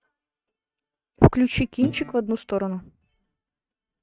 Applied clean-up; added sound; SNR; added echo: neural mask model RNNoise.